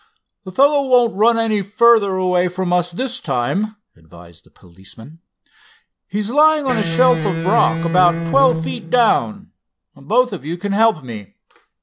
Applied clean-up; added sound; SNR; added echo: none; Electric guitar; 4 dB; none.